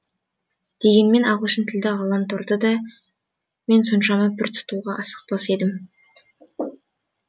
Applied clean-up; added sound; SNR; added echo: none; none; none; none.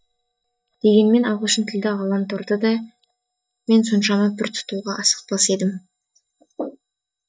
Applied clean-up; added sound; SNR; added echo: neural mask model DeepFilterNet 3.